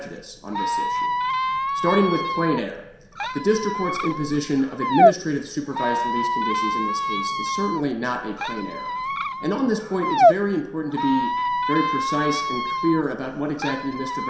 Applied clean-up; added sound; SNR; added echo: none; Squeak; -1 dB; reverberation time 0.7 s.